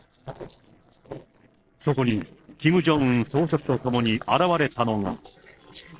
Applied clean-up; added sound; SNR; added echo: neural separator model SepFormer DNS4.